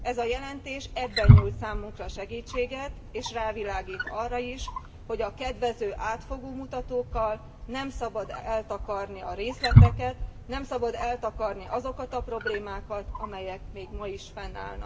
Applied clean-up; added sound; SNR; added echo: none; Wild animals; -5 dB; reverberation time 1.4 s.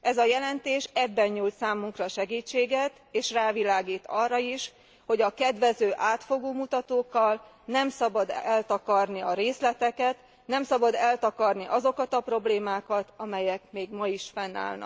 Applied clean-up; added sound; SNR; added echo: none; none; none; none.